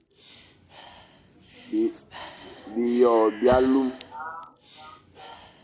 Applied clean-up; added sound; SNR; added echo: none; Bird + Breathing; 16 dB; none.